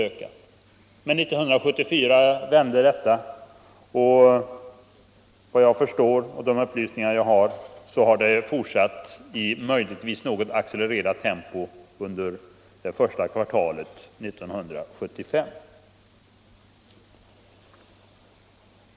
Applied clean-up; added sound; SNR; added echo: none; none; none; none.